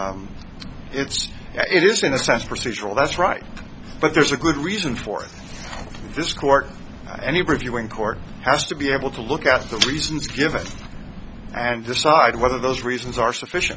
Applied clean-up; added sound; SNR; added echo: none; none; none; none.